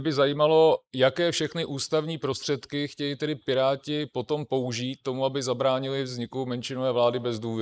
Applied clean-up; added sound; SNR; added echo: neural mask model Resemble Enhance denoiser.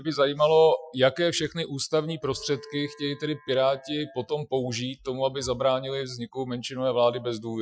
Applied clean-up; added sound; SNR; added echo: classical method Wiener filter.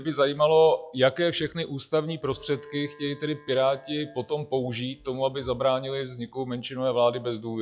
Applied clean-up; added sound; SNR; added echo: classical method log-MMSE.